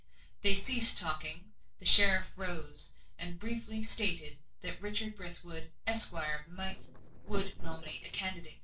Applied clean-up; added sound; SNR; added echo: neural separator model SepFormer DNS4.